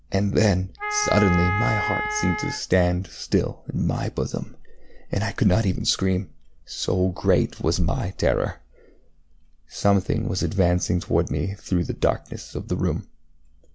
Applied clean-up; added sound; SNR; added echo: none; Wind instrument, woodwind instrument; 4 dB; none.